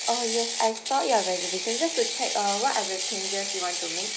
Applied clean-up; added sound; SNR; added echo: none; Ratchet, pawl; 2 dB; none.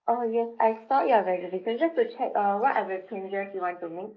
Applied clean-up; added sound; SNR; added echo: neural mask model Resemble Enhance denoiser.